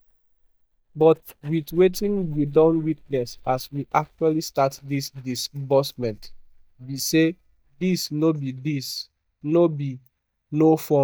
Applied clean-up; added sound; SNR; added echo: neural mask model DeepFilterNet 3.